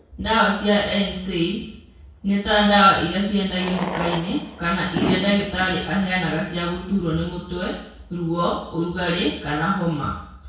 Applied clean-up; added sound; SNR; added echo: none; Fireworks; 13 dB; reverberation time 0.6 s.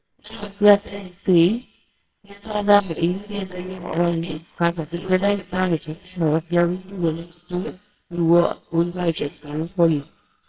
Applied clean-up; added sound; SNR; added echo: neural separator model SepFormer WHAMR!.